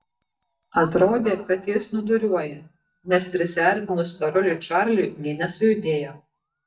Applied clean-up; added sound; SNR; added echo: neural mask model DeepFilterNet 3.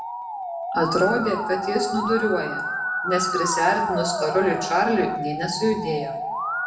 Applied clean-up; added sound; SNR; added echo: none; Musical instrument; 3 dB; reverberation time 0.7 s.